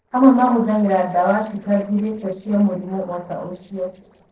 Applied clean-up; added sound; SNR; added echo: neural separator model SepFormer DNS4.